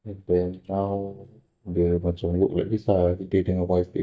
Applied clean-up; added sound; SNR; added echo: neural mask model DeepFilterNet 3.